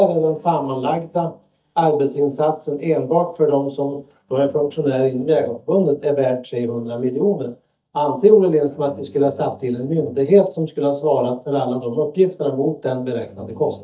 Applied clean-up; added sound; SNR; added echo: neural mask model DeepFilterNet 3.